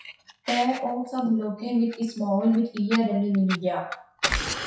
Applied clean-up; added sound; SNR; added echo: classical method WPE with log-MMSE.